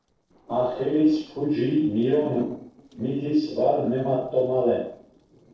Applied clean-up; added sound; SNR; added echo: neural separator model SepFormer DNS4.